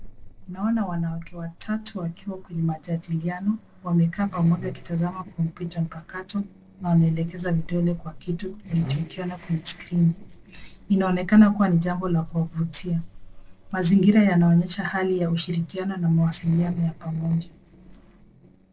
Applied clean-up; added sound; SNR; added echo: neural separator model SepFormer DNS4.